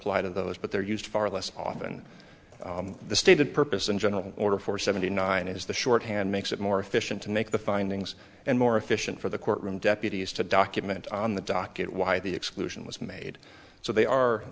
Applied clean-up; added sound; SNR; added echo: none; none; none; none.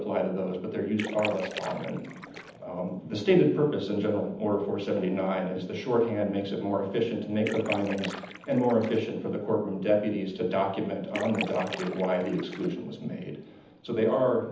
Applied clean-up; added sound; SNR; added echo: none; Splash, splatter; 10 dB; reverberation time 0.8 s.